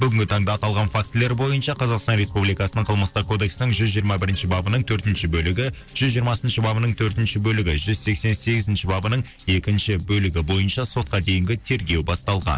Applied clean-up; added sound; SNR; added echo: neural separator model SepFormer DNS4.